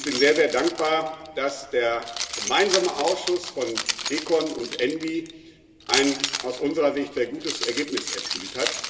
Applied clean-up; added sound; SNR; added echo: none; Keys jangling; 7 dB; reverberation time 2.2 s.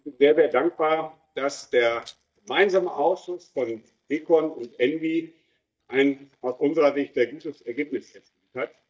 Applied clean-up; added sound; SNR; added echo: neural mask model DeepFilterNet 3.